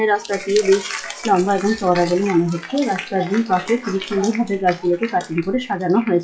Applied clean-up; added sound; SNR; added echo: classical method WPE with log-MMSE.